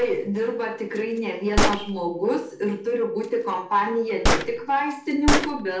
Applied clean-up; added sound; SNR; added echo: none; Gunshot, gunfire; 2 dB; reverberation time 0.4 s.